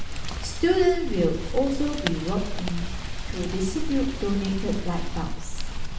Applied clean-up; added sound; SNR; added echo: none; Rain; 1 dB; reverberation time 0.6 s.